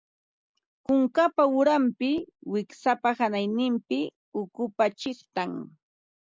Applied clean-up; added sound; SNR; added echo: none; none; none; none.